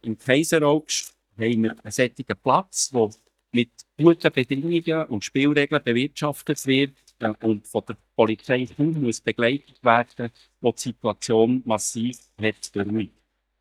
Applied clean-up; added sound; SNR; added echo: neural mask model DeepFilterNet 3.